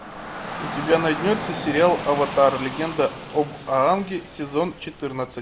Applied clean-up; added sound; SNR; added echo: none; Rain / Dog; 10 dB; none.